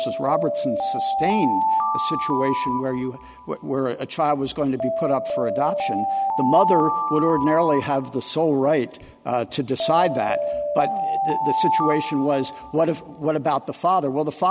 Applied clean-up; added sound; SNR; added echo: none; Alarm; 2 dB; none.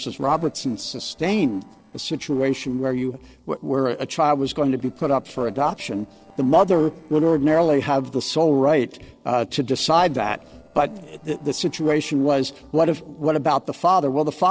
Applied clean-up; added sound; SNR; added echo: neural separator model SepFormer DNS4.